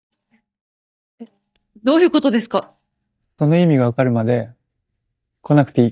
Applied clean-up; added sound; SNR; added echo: neural mask model DeepFilterNet 3.